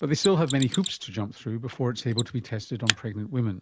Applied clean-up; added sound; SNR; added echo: none; Mechanisms; 8 dB; none.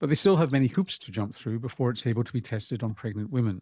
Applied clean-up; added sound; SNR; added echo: neural mask model DeepFilterNet 3.